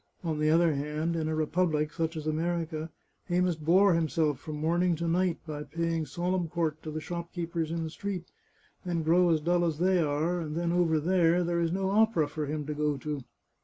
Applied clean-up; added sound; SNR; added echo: none; none; none; none.